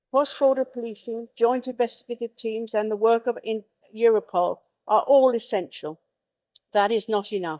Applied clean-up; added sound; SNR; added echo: neural mask model DeepFilterNet 3.